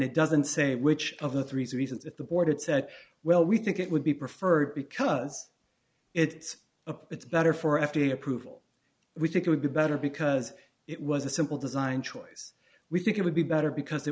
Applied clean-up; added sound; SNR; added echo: none; none; none; none.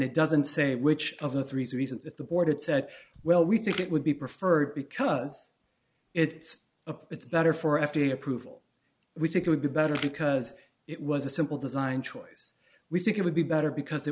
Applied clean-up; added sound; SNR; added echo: none; Camera; 15 dB; none.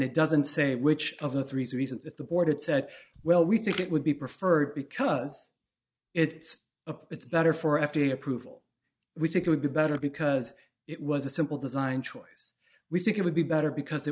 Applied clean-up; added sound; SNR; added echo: neural mask model DeepFilterNet 3.